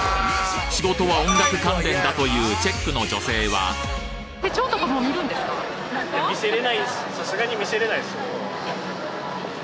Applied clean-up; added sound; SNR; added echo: none; none; none; none.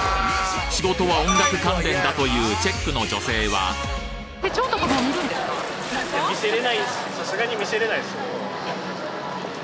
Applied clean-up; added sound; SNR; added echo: none; Bathtub (filling or washing) / Splash, splatter; 16 dB; none.